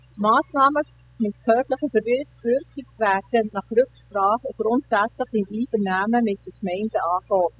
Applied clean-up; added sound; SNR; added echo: classical method spectral subtraction.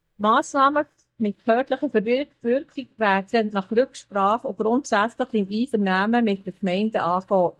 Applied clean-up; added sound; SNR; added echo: neural mask model DeepFilterNet 3.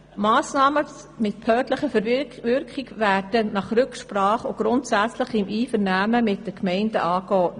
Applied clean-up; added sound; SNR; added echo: none; none; none; none.